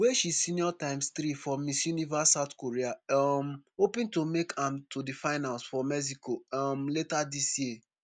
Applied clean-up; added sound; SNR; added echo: none; none; none; none.